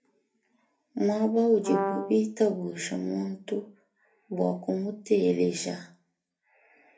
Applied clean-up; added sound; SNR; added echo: none; Brass instrument; 2 dB; reverberation time 0.3 s.